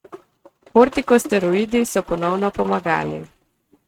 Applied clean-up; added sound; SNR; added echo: neural mask model RNNoise.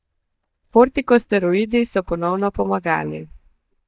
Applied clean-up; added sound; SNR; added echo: neural mask model DeepFilterNet 3.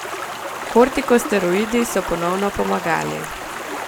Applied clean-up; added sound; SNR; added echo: none; Stream; 8 dB; none.